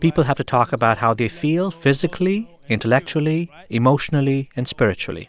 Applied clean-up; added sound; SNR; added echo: none; none; none; none.